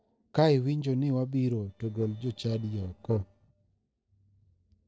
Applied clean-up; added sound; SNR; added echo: neural separator model SepFormer DNS4.